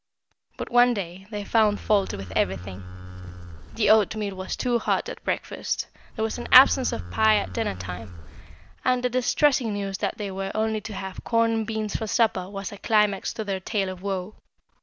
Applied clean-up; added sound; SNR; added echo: none; Livestock, farm animals, working animals; 11 dB; none.